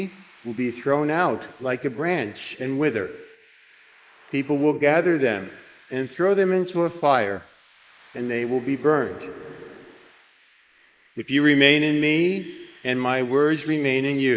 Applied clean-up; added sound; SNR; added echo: neural mask model Resemble Enhance denoiser.